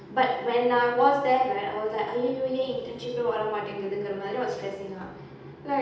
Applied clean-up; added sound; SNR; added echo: none; none; none; reverberation time 0.8 s.